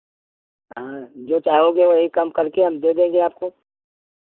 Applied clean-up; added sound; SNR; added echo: neural mask model Resemble Enhance denoiser.